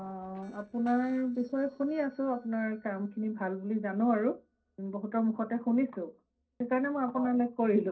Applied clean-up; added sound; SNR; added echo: neural separator model SepFormer DNS4.